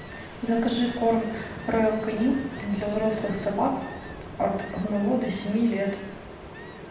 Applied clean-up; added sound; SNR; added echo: none; Ocean; 12 dB; reverberation time 0.8 s.